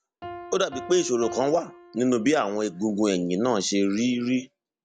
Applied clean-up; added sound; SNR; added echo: none; Piano; 19 dB; none.